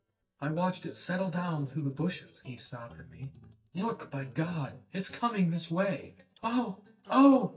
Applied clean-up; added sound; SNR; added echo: neural mask model DeepFilterNet 3.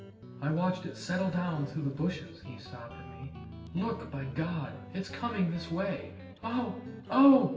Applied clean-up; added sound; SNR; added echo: none; Guitar; 14 dB; reverberation time 0.9 s.